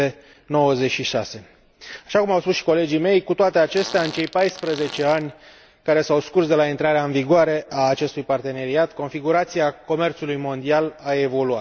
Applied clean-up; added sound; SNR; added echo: none; Fart; 15 dB; none.